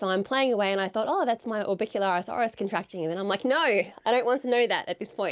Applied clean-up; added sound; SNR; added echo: none; none; none; none.